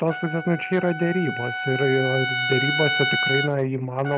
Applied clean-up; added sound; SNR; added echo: none; Trumpet; 3 dB; none.